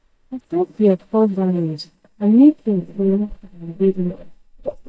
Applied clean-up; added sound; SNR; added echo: neural mask model DeepFilterNet 3.